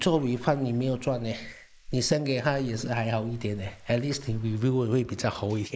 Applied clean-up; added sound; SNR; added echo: neural mask model Resemble Enhance denoiser.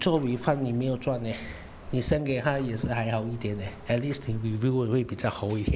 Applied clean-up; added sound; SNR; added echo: none; Splash, splatter; 17 dB; none.